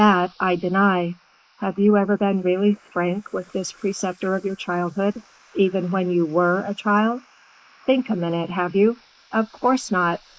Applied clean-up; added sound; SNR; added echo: neural mask model Resemble Enhance denoiser.